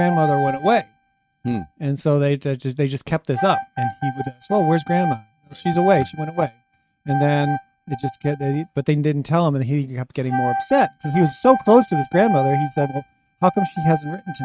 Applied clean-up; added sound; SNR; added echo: neural mask model RNNoise.